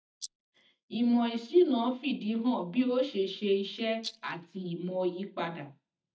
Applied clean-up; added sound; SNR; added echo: neural mask model DeepFilterNet 3.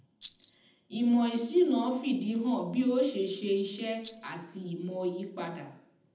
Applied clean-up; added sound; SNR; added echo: none; Rattle; 16 dB; reverberation time 0.8 s.